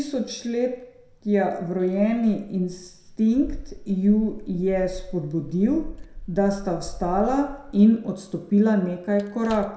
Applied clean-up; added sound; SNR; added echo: none; Keys jangling; 16 dB; reverberation time 0.5 s.